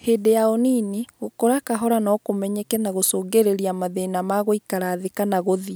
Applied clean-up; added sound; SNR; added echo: none; none; none; none.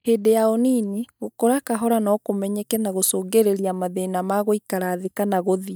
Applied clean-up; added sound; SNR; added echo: neural mask model DeepFilterNet 3.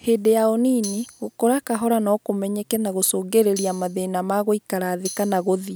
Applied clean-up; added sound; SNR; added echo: none; Tambourine; 15 dB; none.